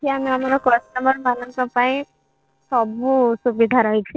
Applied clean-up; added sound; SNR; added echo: neural separator model SepFormer DNS4.